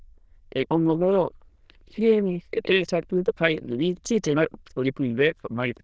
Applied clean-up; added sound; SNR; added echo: neural diffusion model UNIVERSE++.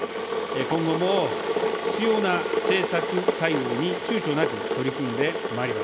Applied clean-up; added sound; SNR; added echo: none; Boiling / Water; 0 dB; none.